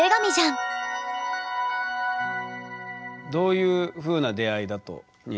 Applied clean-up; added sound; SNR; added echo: none; Electric guitar / Strum; 20 dB; none.